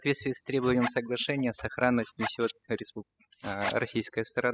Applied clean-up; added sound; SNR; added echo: classical method spectral subtraction.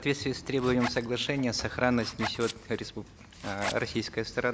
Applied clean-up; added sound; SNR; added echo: none; Zipper (clothing) + Domestic sounds, home sounds; 11 dB; none.